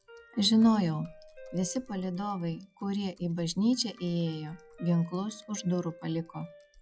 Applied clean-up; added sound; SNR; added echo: classical method log-MMSE.